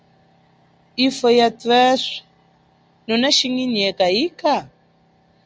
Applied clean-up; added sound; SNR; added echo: none; none; none; none.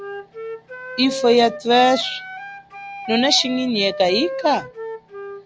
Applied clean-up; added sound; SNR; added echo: none; Wind instrument, woodwind instrument; 11 dB; none.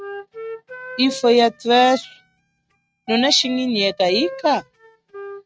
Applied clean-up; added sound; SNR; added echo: neural mask model RNNoise.